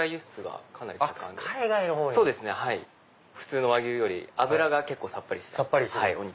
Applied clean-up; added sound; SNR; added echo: none; none; none; none.